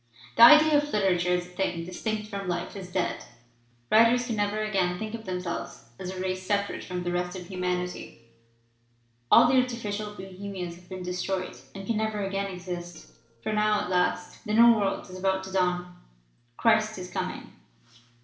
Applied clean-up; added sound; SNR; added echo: neural separator model SepFormer DNS4.